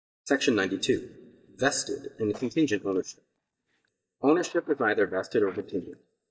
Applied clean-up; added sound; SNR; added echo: neural mask model DeepFilterNet 3.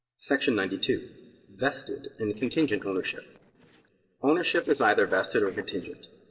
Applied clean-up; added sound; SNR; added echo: neural separator model SepFormer DNS4.